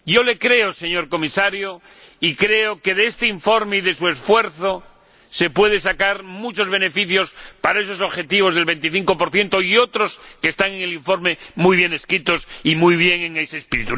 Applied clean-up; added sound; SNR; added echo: none; none; none; none.